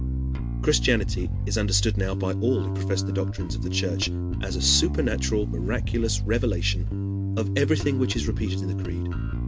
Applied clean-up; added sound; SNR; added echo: none; Bass guitar; -1 dB; none.